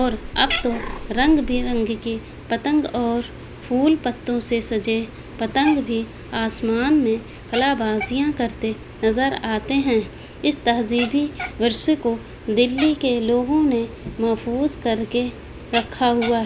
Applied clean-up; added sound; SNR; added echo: none; Cat; 12 dB; none.